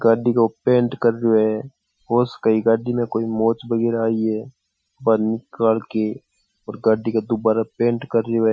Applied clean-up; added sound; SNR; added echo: classical method Wiener filter.